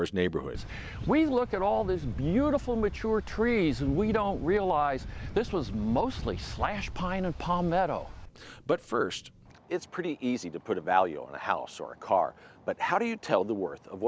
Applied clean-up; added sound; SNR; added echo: none; none; none; none.